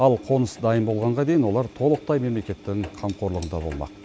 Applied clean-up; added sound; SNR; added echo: none; Engine; 20 dB; none.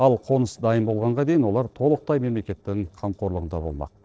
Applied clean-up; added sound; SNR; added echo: neural separator model SepFormer DNS4.